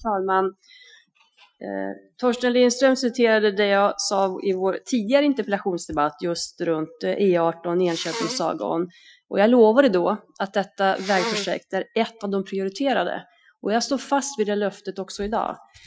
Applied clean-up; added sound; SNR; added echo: classical method Wiener filter.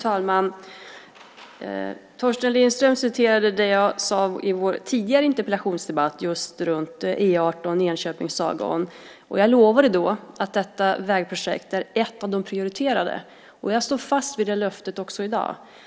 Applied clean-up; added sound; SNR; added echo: none; none; none; none.